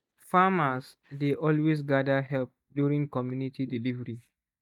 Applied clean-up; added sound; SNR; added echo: neural mask model DeepFilterNet 3.